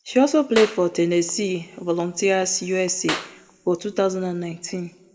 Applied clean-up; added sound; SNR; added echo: none; Clapping; 13 dB; reverberation time 0.8 s.